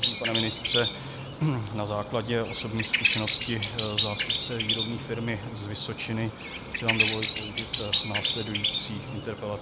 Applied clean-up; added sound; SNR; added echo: none; Bird vocalization, bird call, bird song; -1 dB; none.